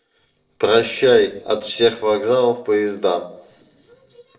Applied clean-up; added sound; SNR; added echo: neural separator model SepFormer DNS4.